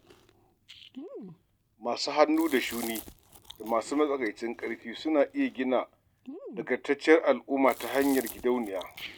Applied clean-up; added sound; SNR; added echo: none; Chewing, mastication; 18 dB; none.